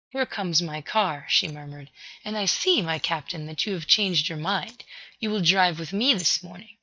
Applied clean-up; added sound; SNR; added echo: neural mask model DeepFilterNet 3.